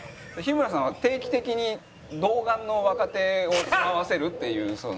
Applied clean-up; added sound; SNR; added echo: none; Bird; 13 dB; none.